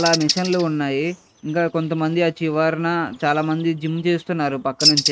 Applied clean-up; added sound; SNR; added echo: neural mask model RNNoise.